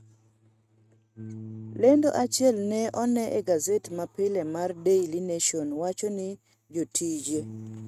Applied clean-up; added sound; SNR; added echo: neural mask model RNNoise.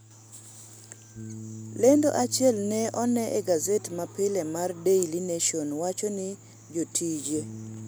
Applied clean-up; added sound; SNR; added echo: none; Bass guitar; 17 dB; none.